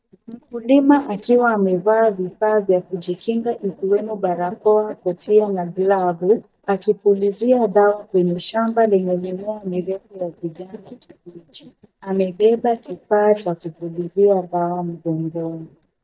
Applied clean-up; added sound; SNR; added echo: neural mask model DeepFilterNet 3.